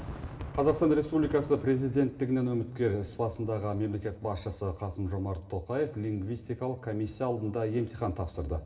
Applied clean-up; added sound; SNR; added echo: none; Fireworks; 17 dB; reverberation time 1.6 s.